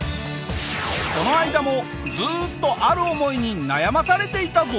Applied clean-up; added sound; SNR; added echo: none; Electric guitar; 15 dB; none.